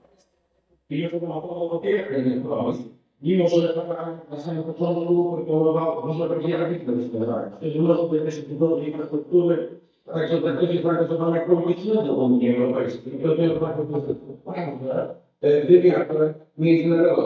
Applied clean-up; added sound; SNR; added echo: neural mask model DeepFilterNet 3.